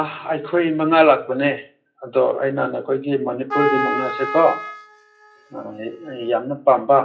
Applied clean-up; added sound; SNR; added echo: classical method WPE with log-MMSE.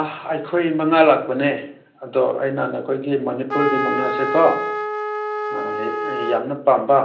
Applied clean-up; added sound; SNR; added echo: none; Trumpet; 4 dB; reverberation time 0.5 s.